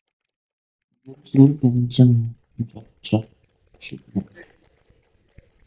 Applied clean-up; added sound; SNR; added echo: neural mask model DeepFilterNet 3.